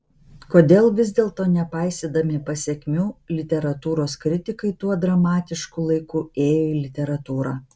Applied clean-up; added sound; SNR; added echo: none; none; none; none.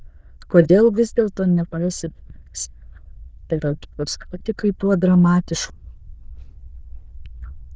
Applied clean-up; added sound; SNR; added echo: neural diffusion model UNIVERSE++.